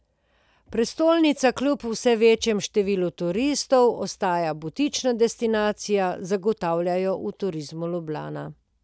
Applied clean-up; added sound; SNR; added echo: none; none; none; none.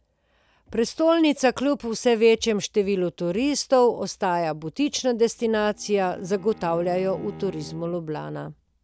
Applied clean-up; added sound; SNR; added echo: none; Bowed string instrument; 20 dB; none.